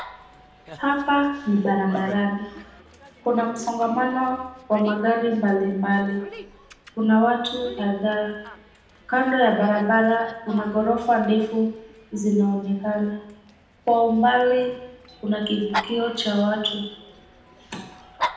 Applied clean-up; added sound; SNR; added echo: none; Dog; 16 dB; reverberation time 0.8 s.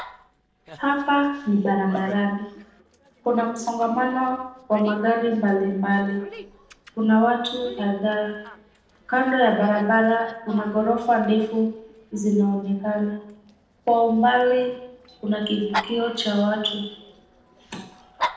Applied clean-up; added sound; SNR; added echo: neural separator model SepFormer DNS4.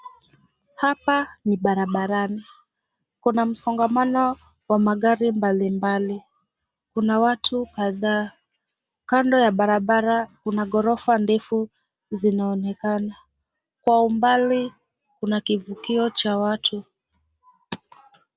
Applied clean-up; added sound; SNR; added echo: none; none; none; none.